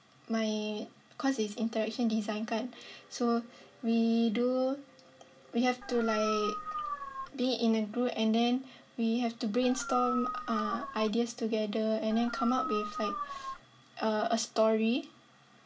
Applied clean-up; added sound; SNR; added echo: none; Dog; 6 dB; reverberation time 0.2 s.